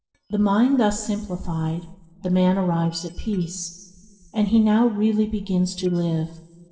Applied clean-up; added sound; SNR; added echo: neural separator model SepFormer DNS4.